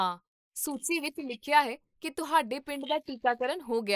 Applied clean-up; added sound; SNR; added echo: neural mask model Resemble Enhance denoiser.